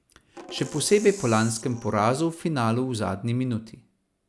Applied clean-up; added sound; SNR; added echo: none; Percussion; 17 dB; none.